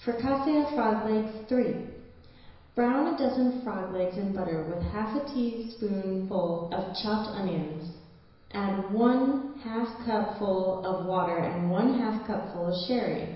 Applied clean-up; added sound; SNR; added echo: none; none; none; reverberation time 1.0 s.